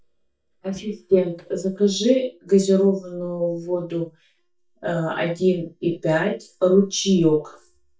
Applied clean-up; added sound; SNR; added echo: neural mask model DeepFilterNet 3.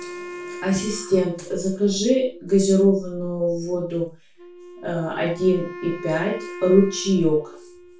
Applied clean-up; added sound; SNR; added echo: none; Wind instrument, woodwind instrument; 16 dB; reverberation time 0.3 s.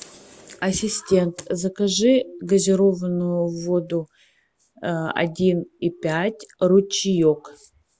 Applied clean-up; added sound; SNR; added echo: none; none; none; none.